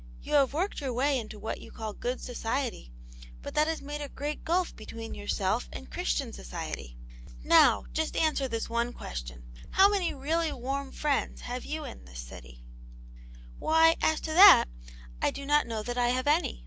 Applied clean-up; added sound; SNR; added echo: none; Tap; 16 dB; none.